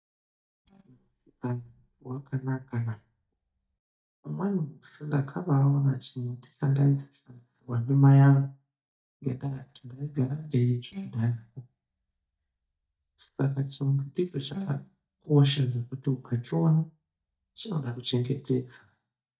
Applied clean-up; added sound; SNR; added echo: neural mask model DeepFilterNet 3.